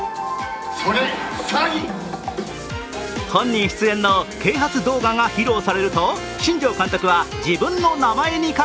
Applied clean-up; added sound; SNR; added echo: none; none; none; none.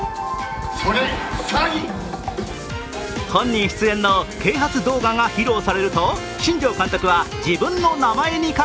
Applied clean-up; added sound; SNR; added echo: none; Computer keyboard; 14 dB; none.